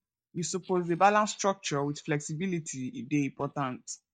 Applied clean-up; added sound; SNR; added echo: neural mask model DeepFilterNet 3.